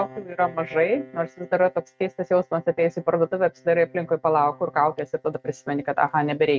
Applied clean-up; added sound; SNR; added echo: neural mask model RNNoise.